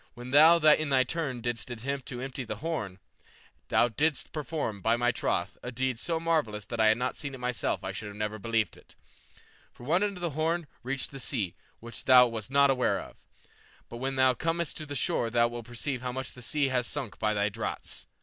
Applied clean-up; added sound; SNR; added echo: none; none; none; none.